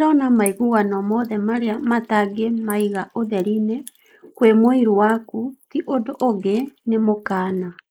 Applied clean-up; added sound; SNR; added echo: neural mask model Resemble Enhance denoiser.